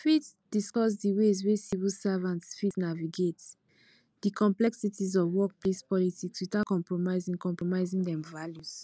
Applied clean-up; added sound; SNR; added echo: none; none; none; none.